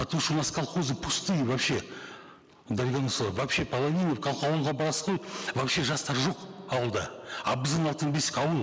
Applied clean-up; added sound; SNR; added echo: none; none; none; none.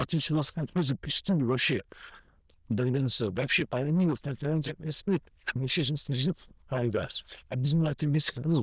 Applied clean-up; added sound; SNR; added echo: neural diffusion model UNIVERSE++.